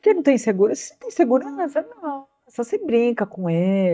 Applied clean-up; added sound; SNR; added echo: neural mask model DeepFilterNet 3.